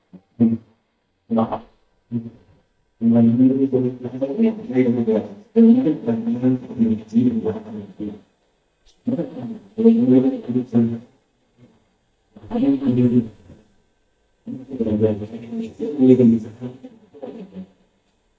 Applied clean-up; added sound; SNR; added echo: neural mask model DeepFilterNet 3.